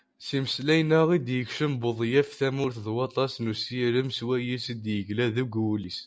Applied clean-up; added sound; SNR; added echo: none; none; none; none.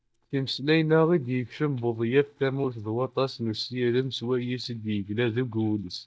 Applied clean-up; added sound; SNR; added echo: neural mask model DeepFilterNet 3.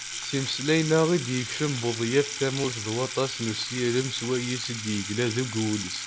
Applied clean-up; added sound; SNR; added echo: none; Sink (filling or washing) / Water tap, faucet; 8 dB; none.